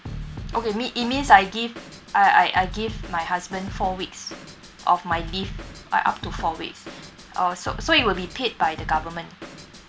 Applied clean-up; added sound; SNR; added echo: none; Drum kit; 13 dB; none.